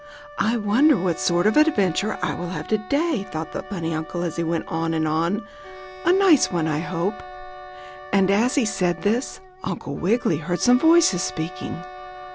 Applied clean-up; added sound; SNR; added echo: none; Wind instrument, woodwind instrument + Wind instrument, woodwind instrument; 15 dB; none.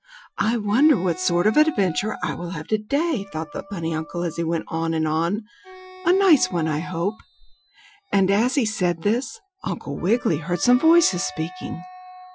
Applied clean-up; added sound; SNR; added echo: classical method Wiener filter.